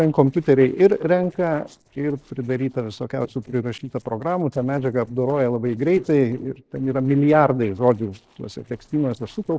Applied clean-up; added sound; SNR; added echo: neural separator model SepFormer DNS4.